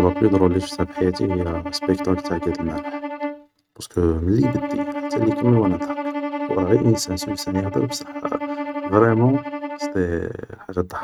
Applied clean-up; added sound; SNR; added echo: neural mask model RNNoise.